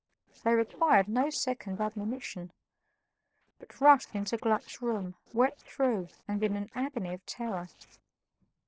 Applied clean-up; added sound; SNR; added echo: neural separator model SepFormer DNS4.